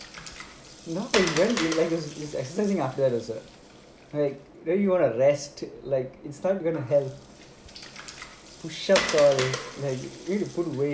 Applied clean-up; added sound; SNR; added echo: none; Water; 10 dB; none.